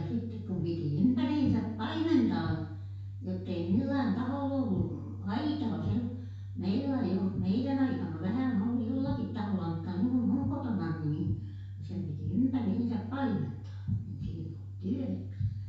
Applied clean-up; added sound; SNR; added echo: none; none; none; reverberation time 0.6 s.